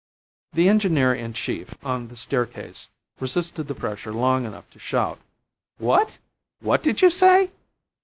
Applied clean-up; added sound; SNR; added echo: none; none; none; none.